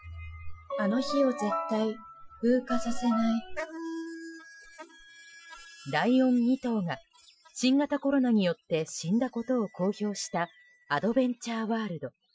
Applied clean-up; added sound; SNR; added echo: classical method Wiener filter.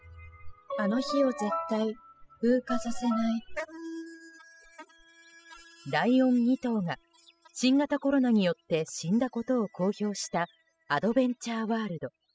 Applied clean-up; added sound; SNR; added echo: classical method spectral subtraction.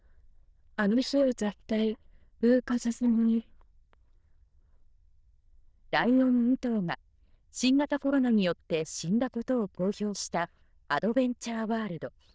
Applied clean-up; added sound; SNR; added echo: neural diffusion model UNIVERSE++.